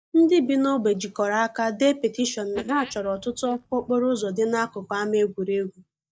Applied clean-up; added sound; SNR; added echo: neural mask model DeepFilterNet 3.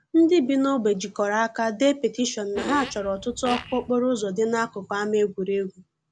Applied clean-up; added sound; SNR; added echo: none; Fart; 11 dB; none.